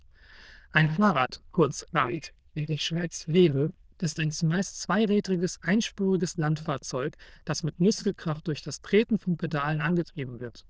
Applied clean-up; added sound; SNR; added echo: neural diffusion model UNIVERSE++.